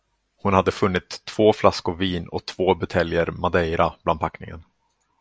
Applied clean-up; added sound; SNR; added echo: none; none; none; none.